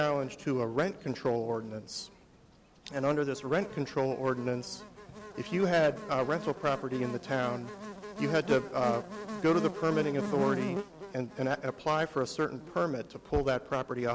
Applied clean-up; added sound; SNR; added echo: none; Buzz; 10 dB; none.